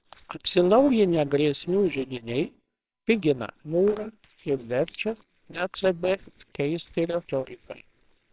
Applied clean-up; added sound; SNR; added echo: neural separator model SepFormer WHAMR!.